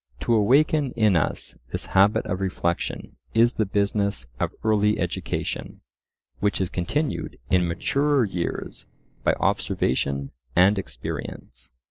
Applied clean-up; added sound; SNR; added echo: neural separator model SepFormer DNS4.